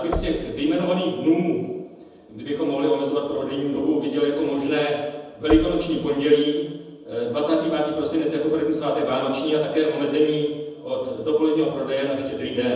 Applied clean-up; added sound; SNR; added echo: none; Knock; 14 dB; reverberation time 1.1 s.